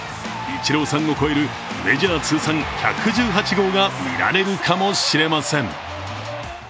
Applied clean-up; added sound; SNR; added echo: none; none; none; none.